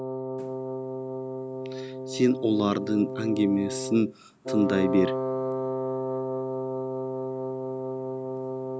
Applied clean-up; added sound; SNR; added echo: none; Wind instrument, woodwind instrument; 2 dB; none.